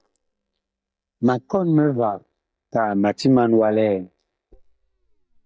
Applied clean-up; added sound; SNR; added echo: neural mask model DeepFilterNet 3.